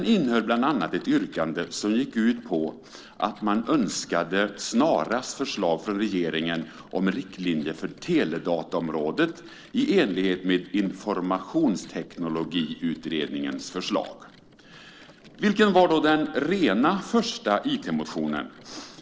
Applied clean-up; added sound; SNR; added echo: neural separator model SepFormer DNS4.